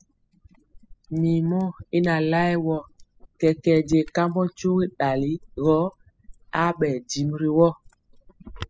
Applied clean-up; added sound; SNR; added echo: classical method spectral subtraction.